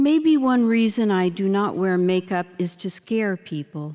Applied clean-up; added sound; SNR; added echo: none; none; none; none.